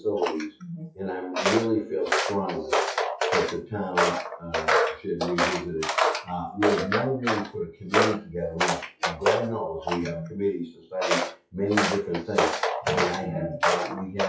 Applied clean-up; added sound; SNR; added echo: classical method WPE with log-MMSE.